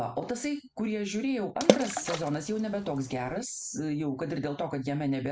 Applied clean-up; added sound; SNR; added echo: none; Water / Splash, splatter; -1 dB; none.